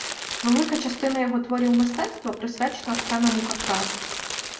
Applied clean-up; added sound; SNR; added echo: none; Crumpling, crinkling; 7 dB; reverberation time 0.6 s.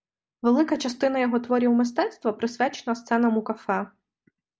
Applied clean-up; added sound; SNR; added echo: none; none; none; none.